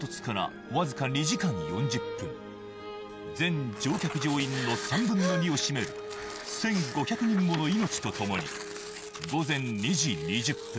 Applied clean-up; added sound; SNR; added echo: none; Tearing; 15 dB; none.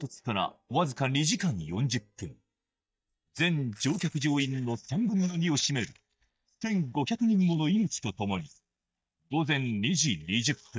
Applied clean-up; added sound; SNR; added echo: neural mask model DeepFilterNet 3.